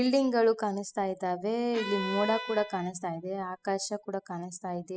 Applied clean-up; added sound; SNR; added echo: classical method spectral subtraction.